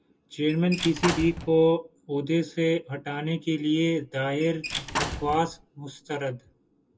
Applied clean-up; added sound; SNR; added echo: none; Squeak / Slam / Wood; 6 dB; reverberation time 0.2 s.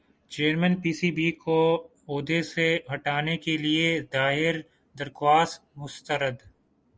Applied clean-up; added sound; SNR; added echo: none; none; none; none.